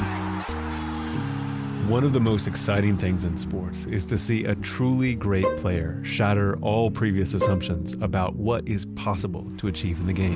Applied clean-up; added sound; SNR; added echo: none; Bowed string instrument; 6 dB; none.